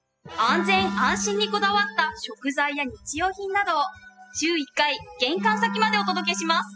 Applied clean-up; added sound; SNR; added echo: classical method spectral subtraction.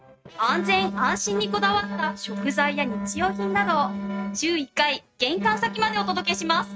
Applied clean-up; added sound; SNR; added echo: neural mask model RNNoise.